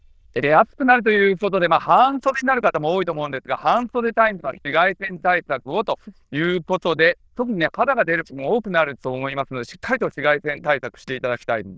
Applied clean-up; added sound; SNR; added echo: neural diffusion model UNIVERSE++.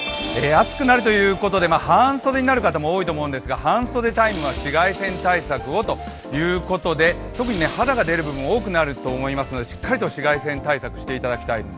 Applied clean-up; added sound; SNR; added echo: none; Accelerating, revving, vroom + Piano; 15 dB; none.